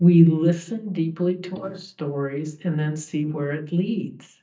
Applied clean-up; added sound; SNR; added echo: neural mask model DeepFilterNet 3.